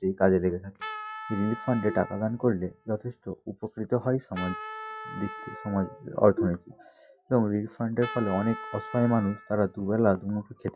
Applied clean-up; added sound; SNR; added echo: classical method log-MMSE.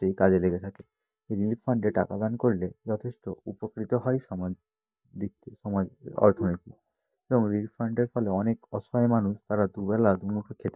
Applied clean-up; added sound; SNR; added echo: neural mask model DeepFilterNet 3.